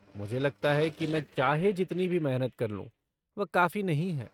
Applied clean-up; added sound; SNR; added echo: neural mask model RNNoise.